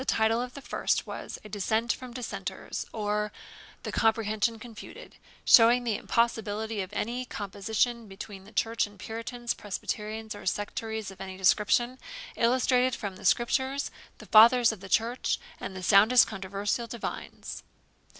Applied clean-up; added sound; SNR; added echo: none; none; none; none.